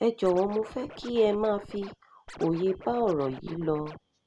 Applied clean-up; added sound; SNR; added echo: none; Scratching (performance technique); 17 dB; none.